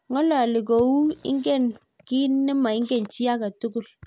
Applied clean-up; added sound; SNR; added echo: none; none; none; none.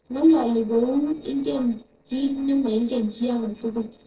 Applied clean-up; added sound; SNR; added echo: neural separator model SepFormer DNS4.